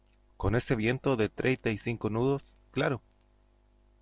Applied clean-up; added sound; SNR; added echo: none; none; none; none.